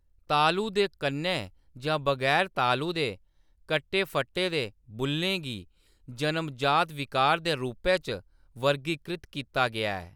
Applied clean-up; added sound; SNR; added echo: none; none; none; none.